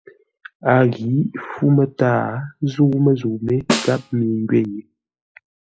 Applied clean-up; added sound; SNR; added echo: classical method log-MMSE.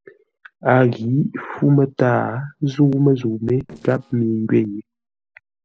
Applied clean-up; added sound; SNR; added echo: neural separator model SepFormer DNS4.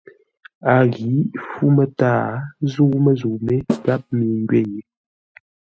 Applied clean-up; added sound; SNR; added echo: neural mask model RNNoise.